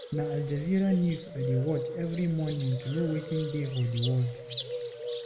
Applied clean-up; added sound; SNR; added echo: none; Bird; 8 dB; reverberation time 1.3 s.